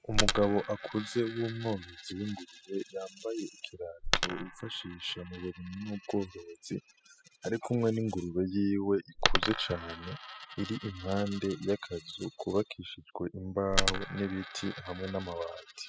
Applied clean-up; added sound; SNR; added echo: classical method spectral subtraction.